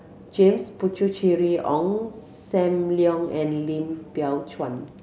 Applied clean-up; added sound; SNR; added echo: none; none; none; none.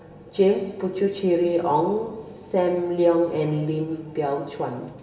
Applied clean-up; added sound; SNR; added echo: none; none; none; reverberation time 1.4 s.